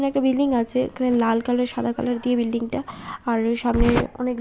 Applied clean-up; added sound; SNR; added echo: none; none; none; none.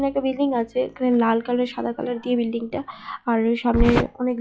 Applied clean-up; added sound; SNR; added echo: classical method log-MMSE.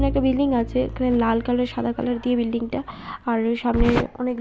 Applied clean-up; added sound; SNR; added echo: none; Bowed string instrument; 13 dB; none.